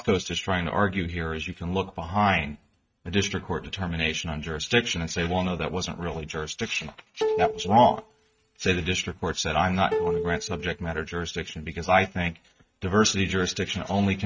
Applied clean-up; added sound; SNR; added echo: neural mask model RNNoise.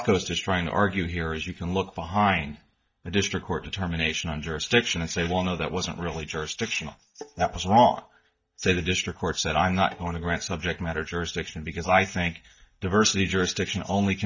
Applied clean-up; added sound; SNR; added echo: neural mask model DeepFilterNet 3.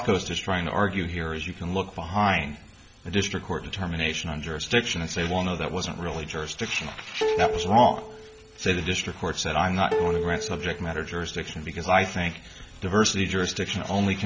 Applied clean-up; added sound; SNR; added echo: none; Plucked string instrument; 5 dB; none.